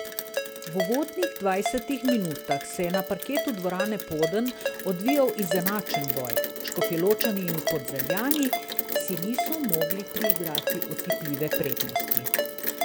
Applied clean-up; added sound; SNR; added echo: none; Ringtone + Rain; 0 dB; none.